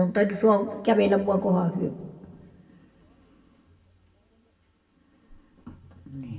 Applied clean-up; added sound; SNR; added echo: none; none; none; reverberation time 1.0 s.